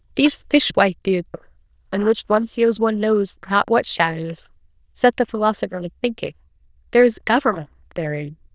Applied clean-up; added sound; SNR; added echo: neural diffusion model UNIVERSE++.